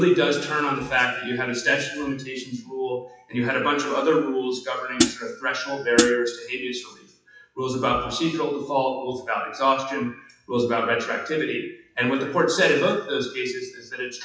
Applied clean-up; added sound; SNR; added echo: classical method WPE with log-MMSE.